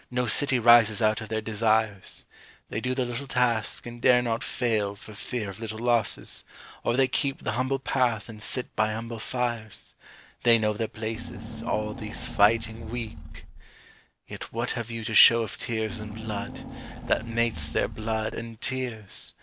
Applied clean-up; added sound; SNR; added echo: none; Engine / Car; 10 dB; none.